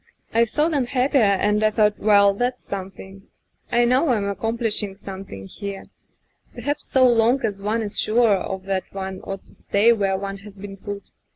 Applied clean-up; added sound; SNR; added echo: none; none; none; none.